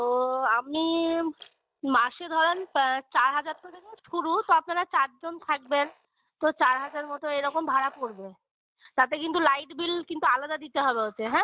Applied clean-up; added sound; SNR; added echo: neural mask model DeepFilterNet 3.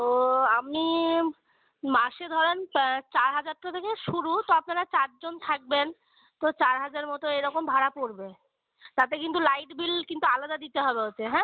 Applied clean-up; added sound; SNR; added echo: none; none; none; none.